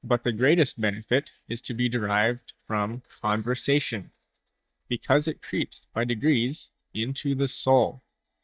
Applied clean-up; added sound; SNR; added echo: neural mask model DeepFilterNet 3.